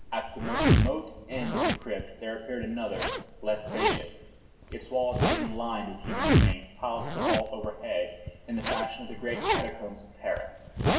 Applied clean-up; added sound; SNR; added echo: none; Zipper (clothing); -4 dB; reverberation time 1.2 s.